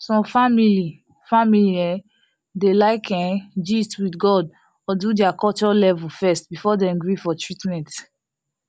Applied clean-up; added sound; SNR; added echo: none; none; none; none.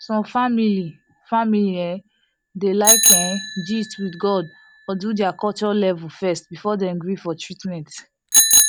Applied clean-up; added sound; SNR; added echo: none; Bicycle bell; 0 dB; none.